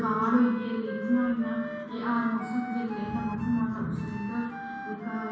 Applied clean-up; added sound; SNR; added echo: none; Wind instrument, woodwind instrument; 11 dB; reverberation time 1.2 s.